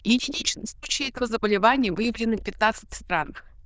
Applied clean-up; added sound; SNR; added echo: neural diffusion model UNIVERSE++.